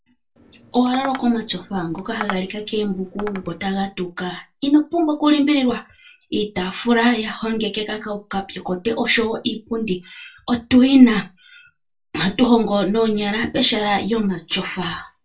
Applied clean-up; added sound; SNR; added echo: none; Tap; 15 dB; reverberation time 0.1 s.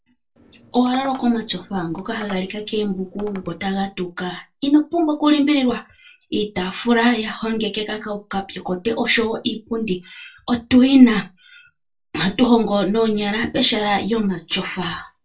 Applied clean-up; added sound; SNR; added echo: neural separator model SepFormer DNS4.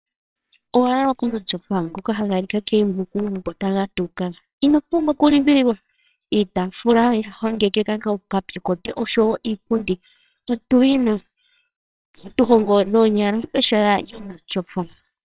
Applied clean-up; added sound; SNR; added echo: neural separator model SepFormer WHAMR!.